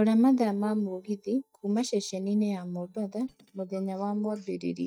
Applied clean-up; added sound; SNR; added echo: neural mask model DeepFilterNet 3.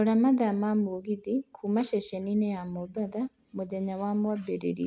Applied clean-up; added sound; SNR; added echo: none; none; none; none.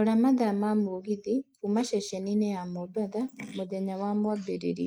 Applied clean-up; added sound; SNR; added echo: neural mask model Resemble Enhance denoiser.